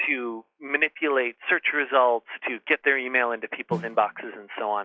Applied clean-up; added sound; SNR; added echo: classical method log-MMSE.